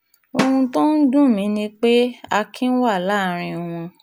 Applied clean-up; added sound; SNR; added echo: none; Drum; 11 dB; none.